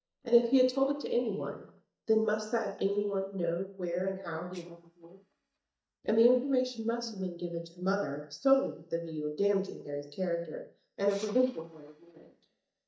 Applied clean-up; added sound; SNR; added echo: neural mask model DeepFilterNet 3.